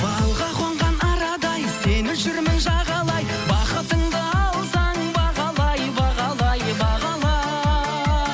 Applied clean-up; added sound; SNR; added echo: none; none; none; none.